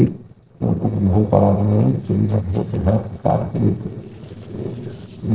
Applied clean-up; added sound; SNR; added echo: neural separator model SepFormer DNS4.